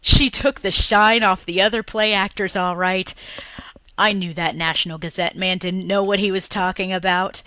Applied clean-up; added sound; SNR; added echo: none; none; none; none.